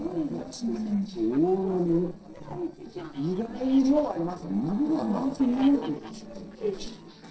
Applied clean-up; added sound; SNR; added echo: neural separator model SepFormer DNS4.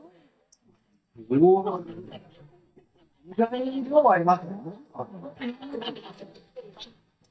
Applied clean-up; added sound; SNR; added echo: neural mask model DeepFilterNet 3.